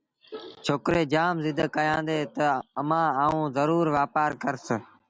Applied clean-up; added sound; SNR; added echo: none; none; none; none.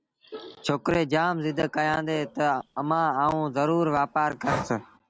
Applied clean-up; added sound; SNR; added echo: none; Breathing; 13 dB; none.